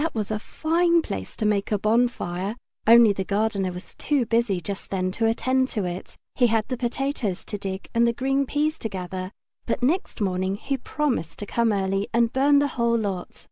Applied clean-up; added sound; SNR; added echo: none; none; none; none.